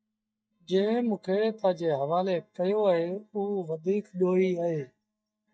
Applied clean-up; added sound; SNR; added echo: neural mask model DeepFilterNet 3.